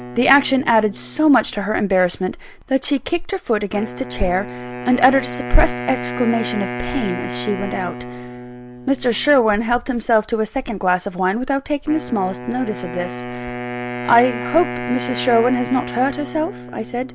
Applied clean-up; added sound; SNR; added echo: none; Wind instrument, woodwind instrument; 10 dB; none.